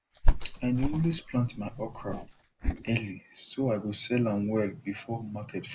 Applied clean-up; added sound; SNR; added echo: neural mask model Resemble Enhance denoiser.